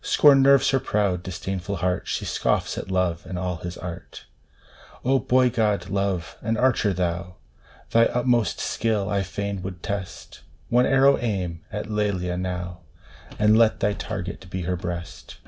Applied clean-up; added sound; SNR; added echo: none; none; none; none.